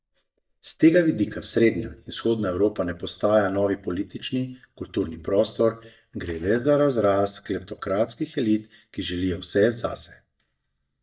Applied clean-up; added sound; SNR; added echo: neural mask model DeepFilterNet 3.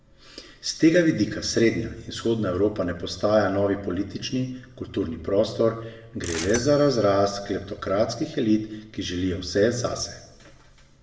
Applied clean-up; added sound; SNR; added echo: none; Bell / Mechanisms; 15 dB; reverberation time 0.8 s.